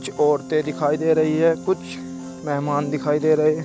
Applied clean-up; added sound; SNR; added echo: none; Piano; 12 dB; none.